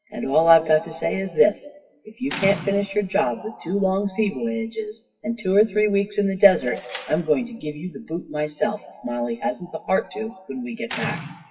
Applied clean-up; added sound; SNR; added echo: classical method WPE with log-MMSE.